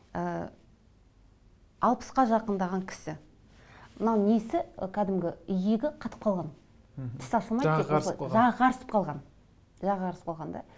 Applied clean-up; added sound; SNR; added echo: none; none; none; none.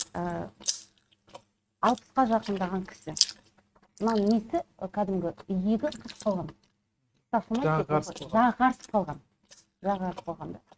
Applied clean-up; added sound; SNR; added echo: neural mask model RNNoise.